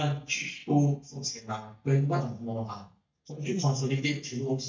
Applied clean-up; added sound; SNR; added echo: neural mask model DeepFilterNet 3.